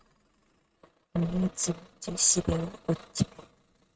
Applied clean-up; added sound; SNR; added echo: neural mask model RNNoise.